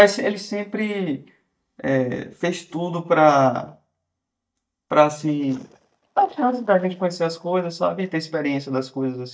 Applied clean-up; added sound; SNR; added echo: neural mask model DeepFilterNet 3.